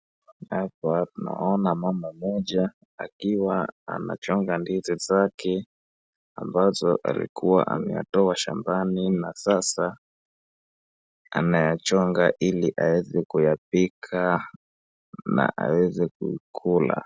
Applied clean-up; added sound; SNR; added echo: none; none; none; none.